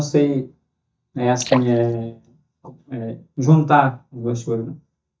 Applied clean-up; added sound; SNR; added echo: neural mask model DeepFilterNet 3.